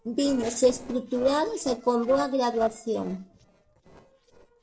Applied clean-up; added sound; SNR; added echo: neural separator model SepFormer DNS4.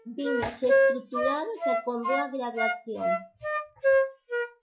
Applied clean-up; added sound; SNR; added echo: classical method log-MMSE.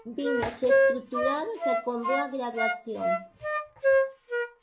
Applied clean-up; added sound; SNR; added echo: none; Wind instrument, woodwind instrument; -5 dB; none.